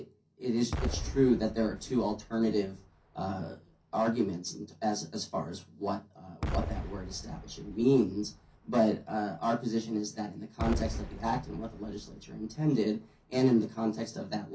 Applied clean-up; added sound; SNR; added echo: none; Explosion; 9 dB; reverberation time 0.3 s.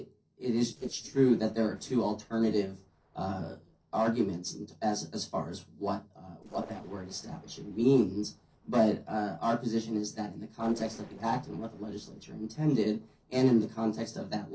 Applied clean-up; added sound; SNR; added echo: neural separator model SepFormer DNS4.